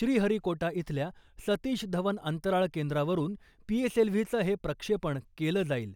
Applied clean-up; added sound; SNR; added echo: none; none; none; none.